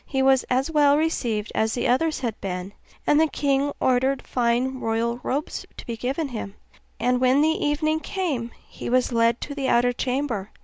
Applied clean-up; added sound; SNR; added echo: none; none; none; none.